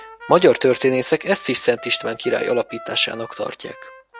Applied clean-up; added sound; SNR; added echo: none; Trumpet; 19 dB; none.